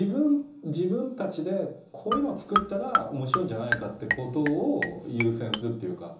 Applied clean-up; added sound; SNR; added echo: none; Marimba, xylophone; 2 dB; reverberation time 1.2 s.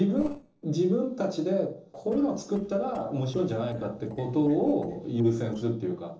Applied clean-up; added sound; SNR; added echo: neural separator model SepFormer DNS4.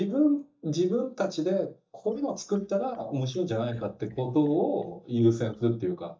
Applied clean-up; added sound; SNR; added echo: neural mask model DeepFilterNet 3.